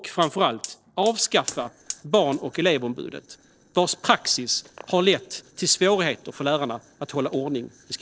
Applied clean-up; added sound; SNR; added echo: neural separator model SepFormer DNS4.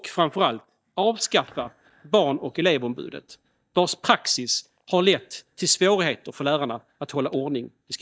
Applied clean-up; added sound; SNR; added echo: neural mask model DeepFilterNet 3.